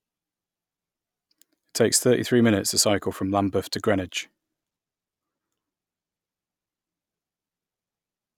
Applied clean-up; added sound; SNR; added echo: none; none; none; none.